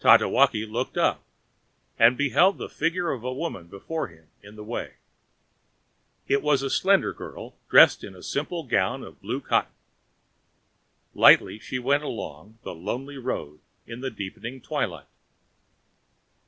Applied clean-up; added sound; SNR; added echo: none; none; none; none.